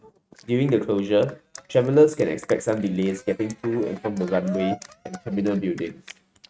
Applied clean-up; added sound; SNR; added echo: neural mask model RNNoise.